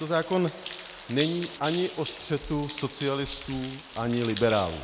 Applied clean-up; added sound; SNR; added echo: neural mask model Resemble Enhance denoiser.